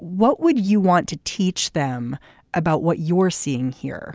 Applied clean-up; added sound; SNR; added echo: none; none; none; none.